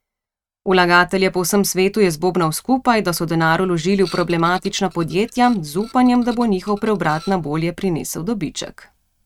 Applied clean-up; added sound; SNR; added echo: neural mask model RNNoise.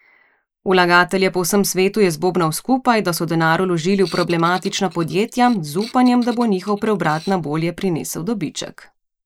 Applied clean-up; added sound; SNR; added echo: neural mask model Resemble Enhance denoiser.